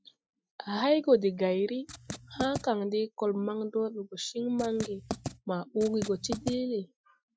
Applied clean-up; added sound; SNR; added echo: classical method Wiener filter.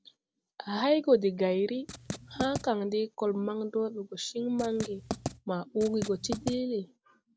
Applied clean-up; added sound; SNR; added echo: none; Writing; 8 dB; none.